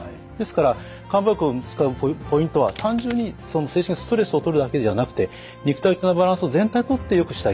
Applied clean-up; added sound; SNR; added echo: none; Coin (dropping); 16 dB; none.